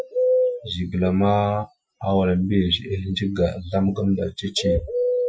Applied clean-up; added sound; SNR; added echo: classical method Wiener filter.